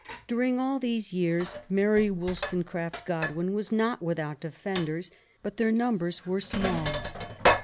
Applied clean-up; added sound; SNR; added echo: none; Sink (filling or washing); 5 dB; none.